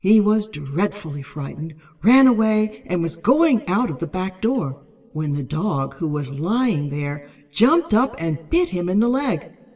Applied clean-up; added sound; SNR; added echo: none; none; none; reverberation time 1.4 s.